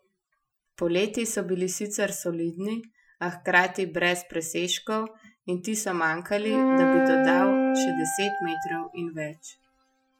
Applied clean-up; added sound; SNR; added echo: classical method Wiener filter.